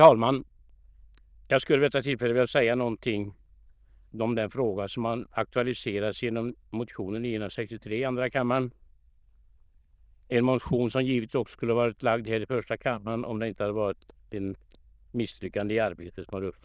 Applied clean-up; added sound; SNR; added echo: neural diffusion model UNIVERSE++.